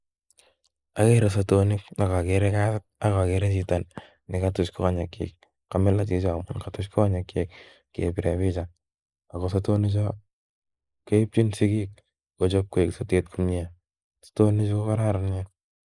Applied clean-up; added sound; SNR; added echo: neural mask model Resemble Enhance denoiser.